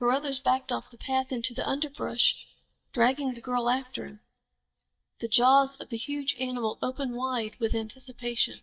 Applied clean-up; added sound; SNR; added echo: neural mask model DeepFilterNet 3.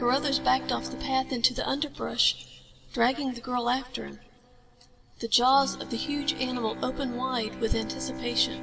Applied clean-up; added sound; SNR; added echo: none; Bowed string instrument; 12 dB; reverberation time 2.4 s.